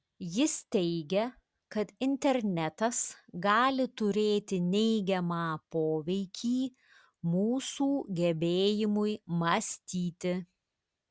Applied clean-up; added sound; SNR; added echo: none; none; none; none.